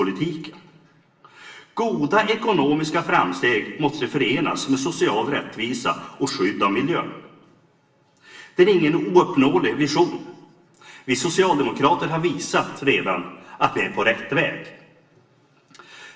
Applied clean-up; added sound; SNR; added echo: none; Rattle (instrument); 18 dB; reverberation time 0.9 s.